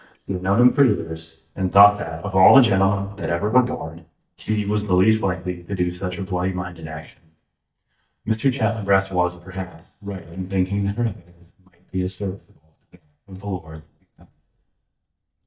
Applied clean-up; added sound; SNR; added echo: neural mask model DeepFilterNet 3.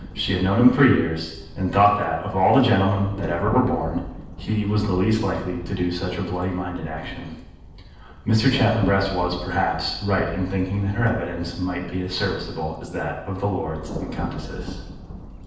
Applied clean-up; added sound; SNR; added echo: none; Thunder; 12 dB; reverberation time 0.9 s.